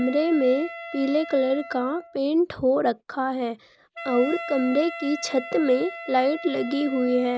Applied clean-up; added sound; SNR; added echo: none; Wind instrument, woodwind instrument; 14 dB; none.